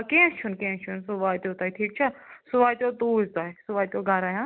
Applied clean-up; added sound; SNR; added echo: none; none; none; none.